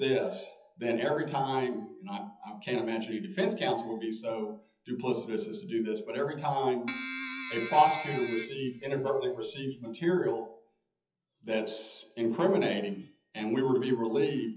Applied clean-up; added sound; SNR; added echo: classical method WPE with log-MMSE.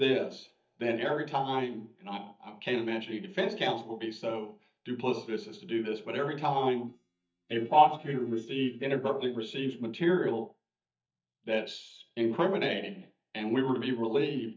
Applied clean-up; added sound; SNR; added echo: neural mask model DeepFilterNet 3.